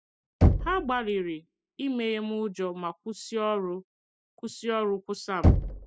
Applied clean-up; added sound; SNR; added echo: classical method spectral subtraction.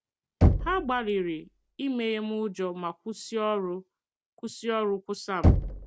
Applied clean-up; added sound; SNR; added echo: none; Knock; -1 dB; none.